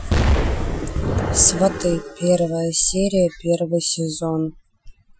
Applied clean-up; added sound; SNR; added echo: classical method Wiener filter.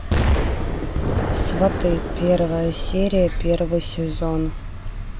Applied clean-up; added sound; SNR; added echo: none; Explosion; 5 dB; none.